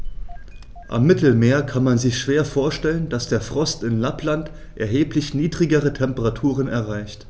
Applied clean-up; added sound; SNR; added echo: none; Engine starting / Car; 15 dB; none.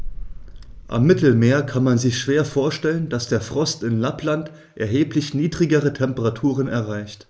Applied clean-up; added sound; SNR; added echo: neural mask model Resemble Enhance denoiser.